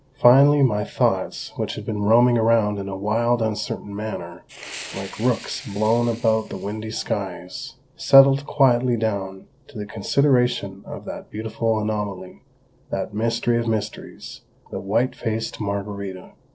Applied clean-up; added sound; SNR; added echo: neural separator model SepFormer DNS4.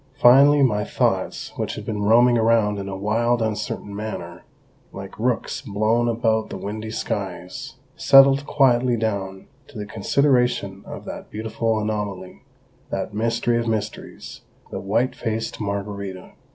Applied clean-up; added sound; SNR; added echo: none; none; none; none.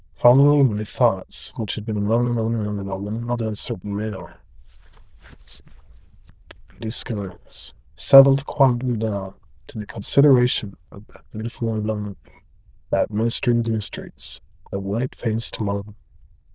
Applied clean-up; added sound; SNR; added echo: neural diffusion model UNIVERSE++.